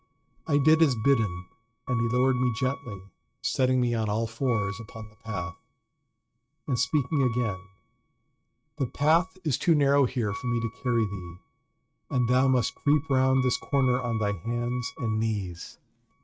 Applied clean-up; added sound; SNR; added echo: neural mask model RNNoise.